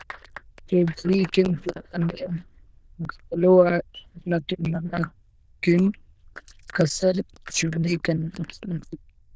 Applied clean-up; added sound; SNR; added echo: neural diffusion model UNIVERSE++.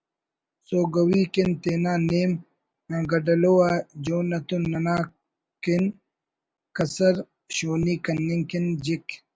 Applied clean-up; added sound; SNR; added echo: none; none; none; none.